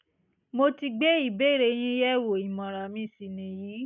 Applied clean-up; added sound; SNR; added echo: none; none; none; none.